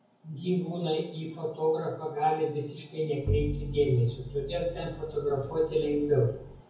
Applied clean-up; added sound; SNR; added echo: none; Bowed string instrument; 7 dB; reverberation time 0.9 s.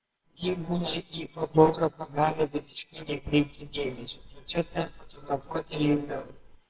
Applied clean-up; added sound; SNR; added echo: neural separator model SepFormer WHAMR!.